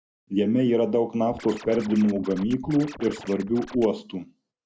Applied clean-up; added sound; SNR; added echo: none; Scratching (performance technique); 17 dB; none.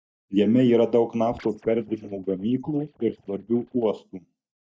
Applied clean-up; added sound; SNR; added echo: neural mask model DeepFilterNet 3.